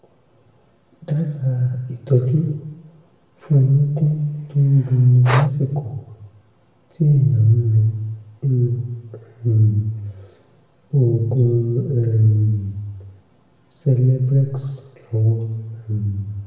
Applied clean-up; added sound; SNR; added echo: none; Breathing; 12 dB; reverberation time 1.0 s.